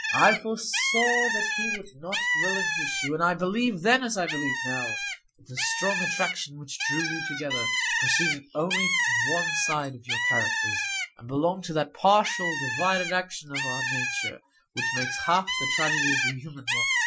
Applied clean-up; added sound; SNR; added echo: classical method Wiener filter.